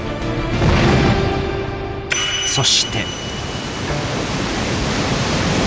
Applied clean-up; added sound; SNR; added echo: none; Bowed string instrument; 19 dB; none.